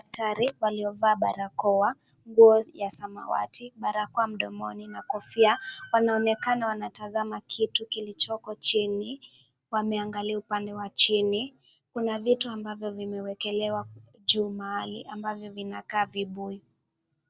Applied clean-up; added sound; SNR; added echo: none; none; none; none.